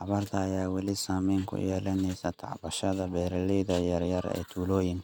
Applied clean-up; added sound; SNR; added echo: none; none; none; none.